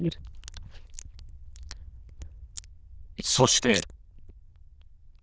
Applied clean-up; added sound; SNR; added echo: neural diffusion model UNIVERSE++.